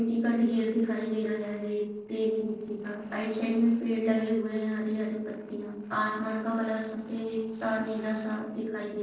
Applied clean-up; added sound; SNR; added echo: neural separator model SepFormer DNS4.